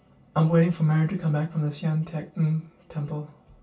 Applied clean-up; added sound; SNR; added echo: none; none; none; reverberation time 0.2 s.